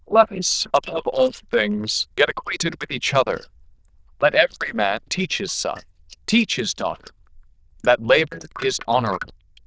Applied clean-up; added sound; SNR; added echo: neural diffusion model UNIVERSE++.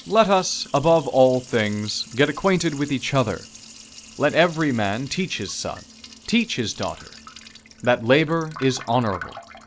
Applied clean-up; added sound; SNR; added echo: none; Liquid; 20 dB; none.